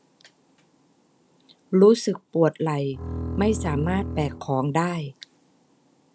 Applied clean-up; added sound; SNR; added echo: none; Bowed string instrument; 7 dB; none.